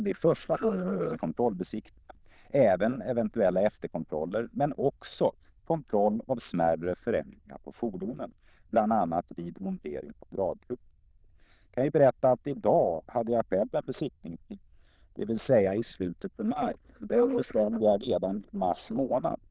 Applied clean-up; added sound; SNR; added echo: neural diffusion model UNIVERSE++.